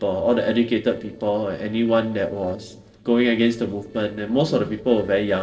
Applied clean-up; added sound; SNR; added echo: neural separator model SepFormer DNS4.